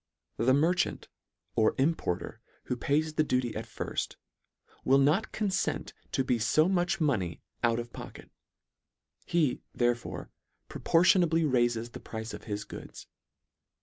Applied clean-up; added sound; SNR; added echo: none; none; none; none.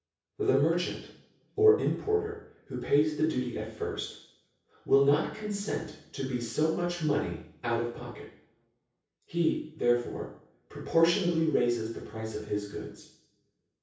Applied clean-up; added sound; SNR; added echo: none; none; none; reverberation time 0.6 s.